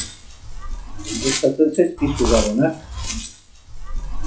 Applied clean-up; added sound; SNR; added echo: classical method log-MMSE.